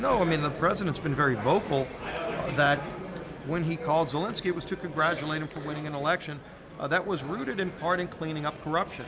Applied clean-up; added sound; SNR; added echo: none; none; none; none.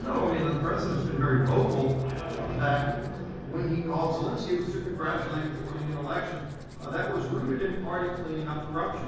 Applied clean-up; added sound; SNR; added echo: none; Domestic sounds, home sounds; 18 dB; reverberation time 1.3 s.